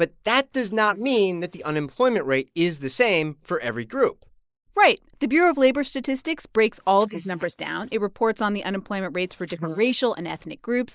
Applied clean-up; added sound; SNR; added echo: neural mask model Resemble Enhance denoiser.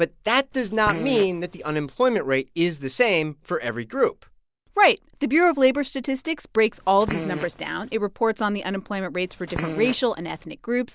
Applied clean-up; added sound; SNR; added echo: none; Fart; 10 dB; none.